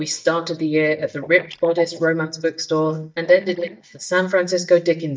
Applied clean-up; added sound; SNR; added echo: neural mask model DeepFilterNet 3.